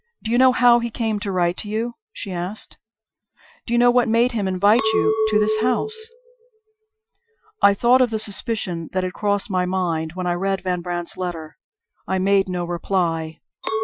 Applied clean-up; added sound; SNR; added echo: classical method Wiener filter.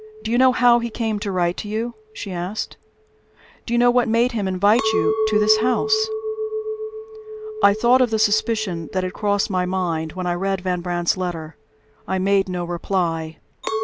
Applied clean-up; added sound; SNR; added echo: none; Chink, clink; 8 dB; none.